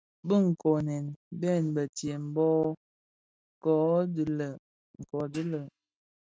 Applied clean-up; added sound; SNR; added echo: neural mask model RNNoise.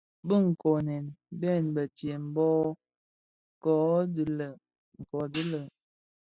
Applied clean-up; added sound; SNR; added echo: classical method spectral subtraction.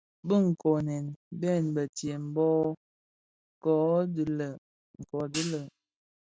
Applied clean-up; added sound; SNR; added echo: none; Hi-hat; 11 dB; none.